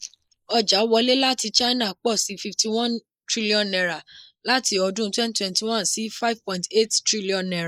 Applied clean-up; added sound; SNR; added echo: neural mask model Resemble Enhance denoiser.